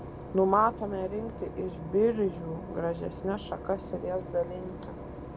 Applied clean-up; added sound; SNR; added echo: none; Engine / Boat, Water vehicle; 10 dB; none.